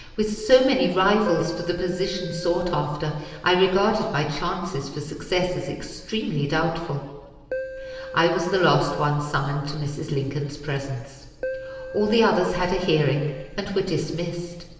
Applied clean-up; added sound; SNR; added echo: none; Keyboard (musical); 13 dB; reverberation time 1.3 s.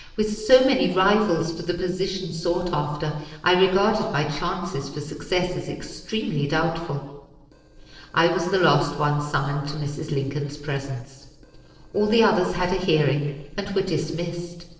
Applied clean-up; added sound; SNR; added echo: neural separator model SepFormer DNS4.